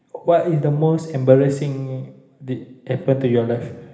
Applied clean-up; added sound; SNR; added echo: none; none; none; reverberation time 1.1 s.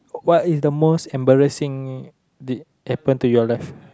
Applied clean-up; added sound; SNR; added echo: none; none; none; none.